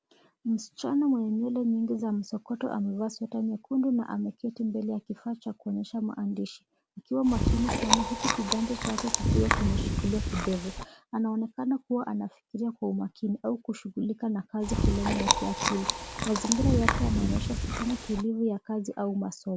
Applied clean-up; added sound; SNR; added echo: none; Chewing, mastication; -2 dB; none.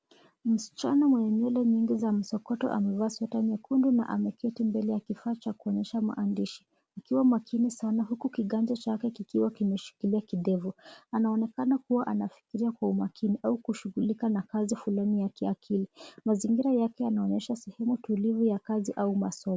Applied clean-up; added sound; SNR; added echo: none; none; none; none.